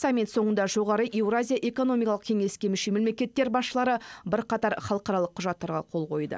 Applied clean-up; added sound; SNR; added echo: none; none; none; none.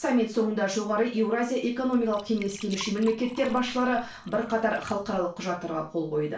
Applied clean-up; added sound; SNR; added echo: none; Liquid; 17 dB; reverberation time 0.3 s.